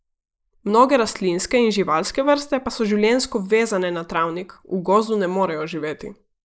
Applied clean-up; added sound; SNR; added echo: neural mask model Resemble Enhance denoiser.